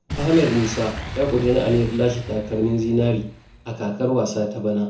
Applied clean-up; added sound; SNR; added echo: none; Boom; 13 dB; reverberation time 0.5 s.